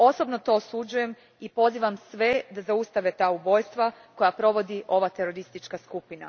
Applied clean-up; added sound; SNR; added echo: none; none; none; none.